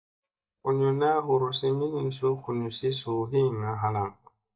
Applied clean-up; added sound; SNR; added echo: neural mask model DeepFilterNet 3.